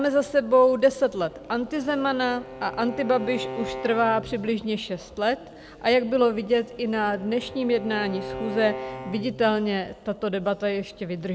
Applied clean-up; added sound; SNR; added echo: none; Bowed string instrument; 14 dB; none.